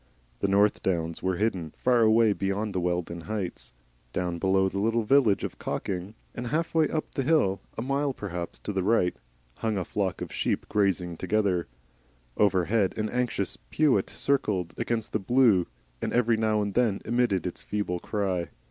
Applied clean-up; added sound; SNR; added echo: none; none; none; none.